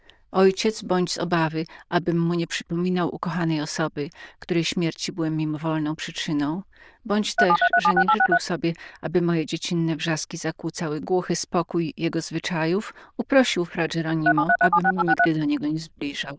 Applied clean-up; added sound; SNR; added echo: neural diffusion model UNIVERSE++.